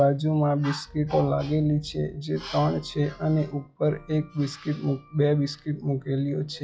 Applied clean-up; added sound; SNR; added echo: classical method log-MMSE.